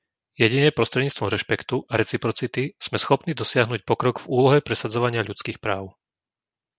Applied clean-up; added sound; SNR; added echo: none; none; none; none.